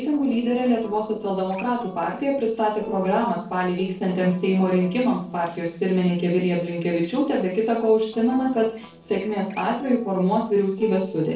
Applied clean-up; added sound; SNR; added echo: neural separator model SepFormer DNS4.